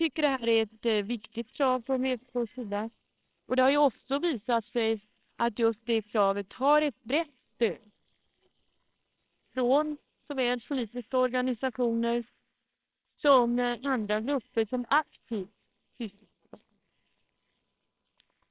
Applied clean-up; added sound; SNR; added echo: neural separator model SepFormer WHAMR!.